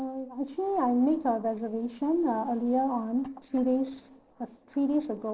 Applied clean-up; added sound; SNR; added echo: neural separator model SepFormer DNS4.